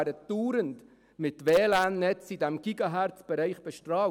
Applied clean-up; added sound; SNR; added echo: none; none; none; none.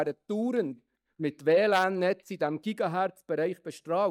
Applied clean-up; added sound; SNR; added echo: neural mask model DeepFilterNet 3.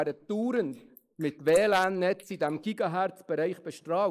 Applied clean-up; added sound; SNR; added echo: neural mask model Resemble Enhance denoiser.